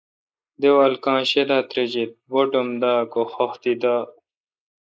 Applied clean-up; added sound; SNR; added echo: neural mask model Resemble Enhance denoiser.